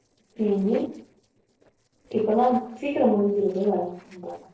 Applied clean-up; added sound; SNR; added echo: neural separator model SepFormer DNS4.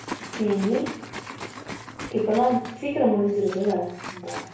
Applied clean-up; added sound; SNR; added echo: none; Liquid; 12 dB; reverberation time 0.6 s.